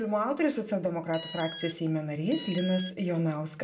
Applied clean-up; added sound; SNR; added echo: none; Alarm; 13 dB; reverberation time 0.4 s.